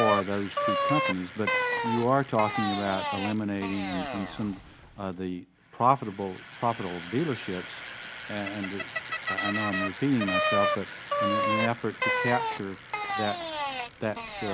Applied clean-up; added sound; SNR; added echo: none; Bicycle; 0 dB; none.